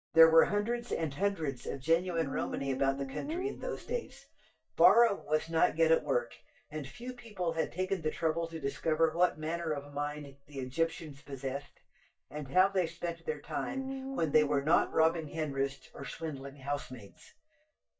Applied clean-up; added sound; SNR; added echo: neural mask model DeepFilterNet 3.